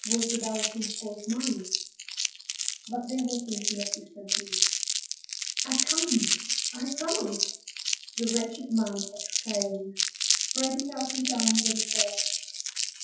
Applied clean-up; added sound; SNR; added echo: classical method WPE with log-MMSE.